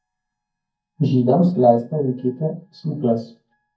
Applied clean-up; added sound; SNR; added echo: neural mask model DeepFilterNet 3.